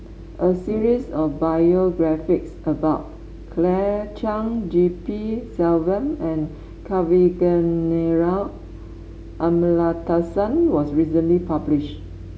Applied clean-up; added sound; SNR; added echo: none; none; none; none.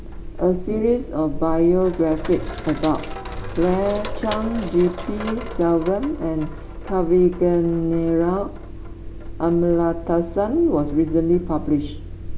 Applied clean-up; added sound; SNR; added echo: none; Sink (filling or washing); 10 dB; none.